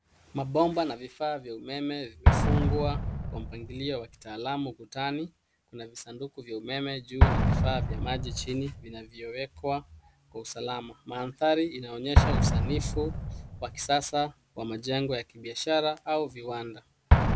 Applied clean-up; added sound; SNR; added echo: none; Explosion; -3 dB; none.